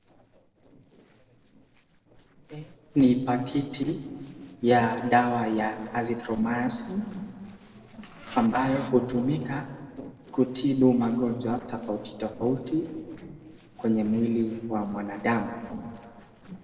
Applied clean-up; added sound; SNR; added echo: neural separator model SepFormer DNS4.